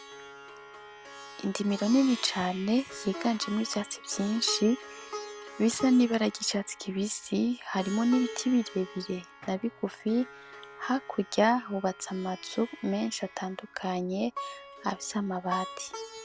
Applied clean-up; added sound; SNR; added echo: none; Plucked string instrument; 14 dB; none.